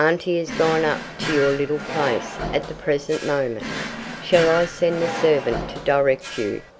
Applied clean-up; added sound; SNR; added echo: none; Drawer open or close; 8 dB; none.